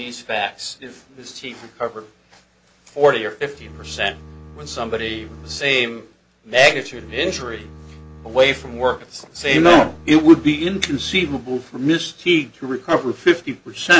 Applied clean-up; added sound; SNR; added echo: none; Bowed string instrument; 19 dB; none.